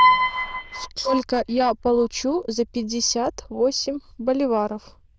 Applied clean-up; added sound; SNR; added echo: neural diffusion model UNIVERSE++.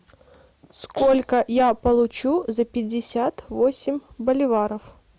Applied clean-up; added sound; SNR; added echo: none; none; none; none.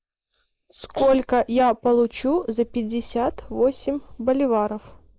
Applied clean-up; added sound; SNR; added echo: neural mask model Resemble Enhance denoiser.